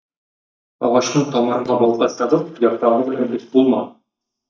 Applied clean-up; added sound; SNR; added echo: neural mask model DeepFilterNet 3.